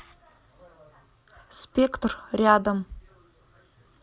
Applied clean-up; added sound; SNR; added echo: none; none; none; none.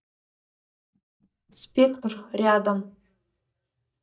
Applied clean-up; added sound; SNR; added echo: neural mask model DeepFilterNet 3.